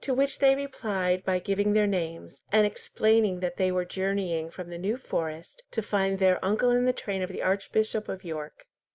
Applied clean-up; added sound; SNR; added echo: none; none; none; none.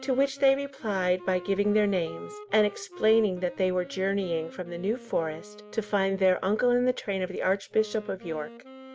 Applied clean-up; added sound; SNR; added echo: none; Wind instrument, woodwind instrument; 19 dB; none.